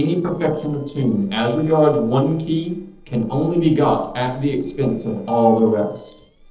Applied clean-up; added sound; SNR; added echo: neural separator model SepFormer DNS4.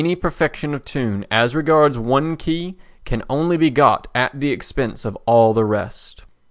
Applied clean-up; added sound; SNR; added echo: none; none; none; none.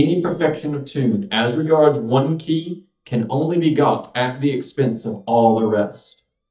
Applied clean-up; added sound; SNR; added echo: neural mask model DeepFilterNet 3.